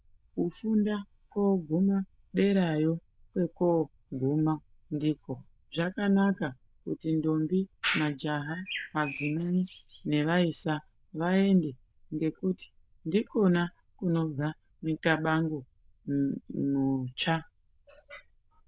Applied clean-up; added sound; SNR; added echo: neural diffusion model UNIVERSE++.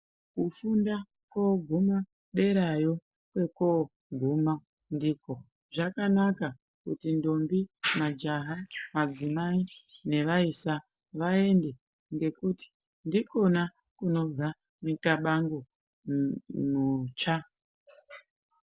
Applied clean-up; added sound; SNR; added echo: neural separator model SepFormer DNS4.